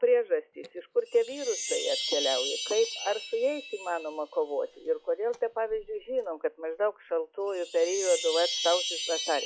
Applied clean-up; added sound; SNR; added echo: classical method log-MMSE.